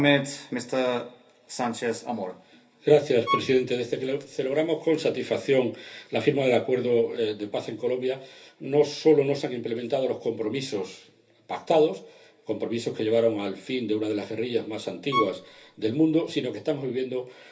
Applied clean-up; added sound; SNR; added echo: none; Bowed string instrument; 8 dB; reverberation time 0.3 s.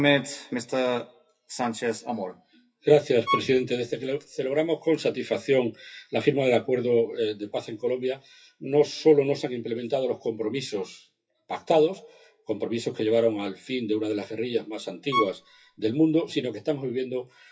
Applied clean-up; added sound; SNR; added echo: classical method WPE with log-MMSE.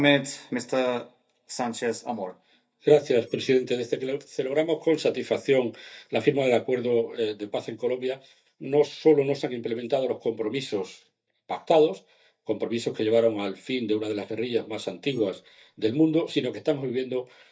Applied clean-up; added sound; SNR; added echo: neural mask model DeepFilterNet 3.